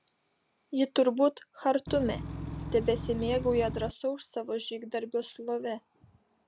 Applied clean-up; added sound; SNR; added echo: none; Engine / Truck / Car; 6 dB; none.